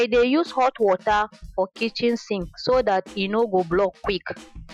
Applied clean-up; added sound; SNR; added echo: classical method Wiener filter.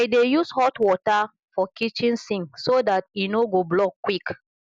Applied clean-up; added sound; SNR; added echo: none; none; none; none.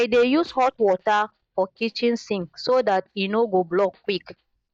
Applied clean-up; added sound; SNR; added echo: neural mask model DeepFilterNet 3.